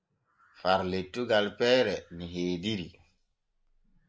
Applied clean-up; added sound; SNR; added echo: neural mask model Resemble Enhance denoiser.